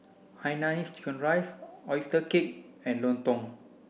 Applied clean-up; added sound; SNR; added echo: none; none; none; none.